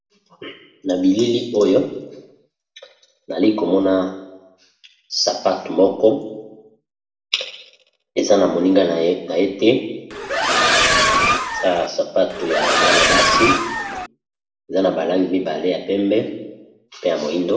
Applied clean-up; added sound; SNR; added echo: none; Accelerating, revving, vroom; -3 dB; reverberation time 0.7 s.